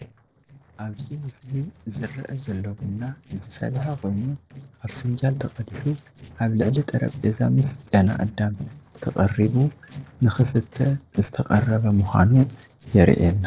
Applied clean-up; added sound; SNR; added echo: neural separator model SepFormer DNS4.